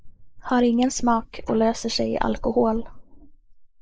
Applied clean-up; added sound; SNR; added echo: neural mask model Resemble Enhance denoiser.